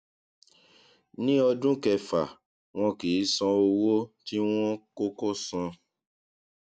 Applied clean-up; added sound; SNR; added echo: none; none; none; none.